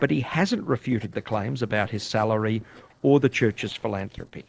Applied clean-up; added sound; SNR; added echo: neural separator model SepFormer DNS4.